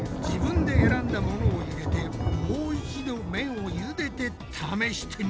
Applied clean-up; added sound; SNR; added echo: none; Thunder; -2 dB; none.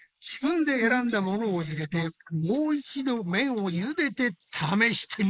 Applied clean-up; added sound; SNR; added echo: neural mask model Resemble Enhance denoiser.